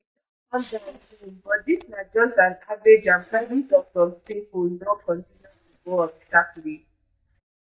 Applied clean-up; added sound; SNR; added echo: neural mask model DeepFilterNet 3.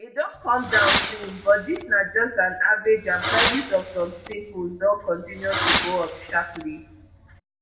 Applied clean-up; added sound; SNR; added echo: none; Fireworks; 4 dB; reverberation time 0.6 s.